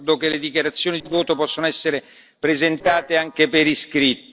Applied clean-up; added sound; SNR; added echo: neural separator model SepFormer DNS4.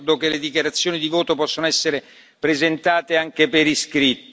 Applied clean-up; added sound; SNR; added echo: none; none; none; none.